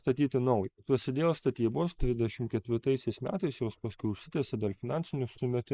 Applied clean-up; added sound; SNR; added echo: neural mask model Resemble Enhance denoiser.